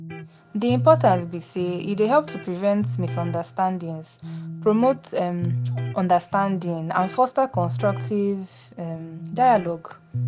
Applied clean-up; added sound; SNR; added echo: none; Electric guitar; 8 dB; none.